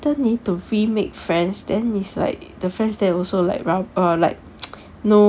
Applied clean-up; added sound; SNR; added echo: none; none; none; none.